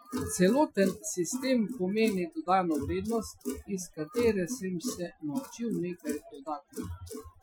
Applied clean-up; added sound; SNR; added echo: classical method Wiener filter.